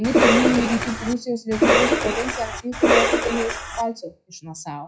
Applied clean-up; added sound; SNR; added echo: classical method WPE with log-MMSE.